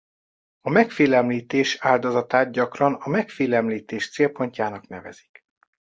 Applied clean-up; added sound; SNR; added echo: none; none; none; none.